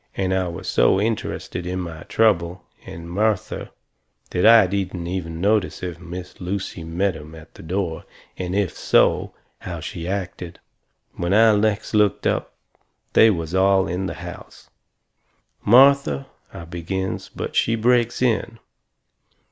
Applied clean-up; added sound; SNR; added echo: none; none; none; none.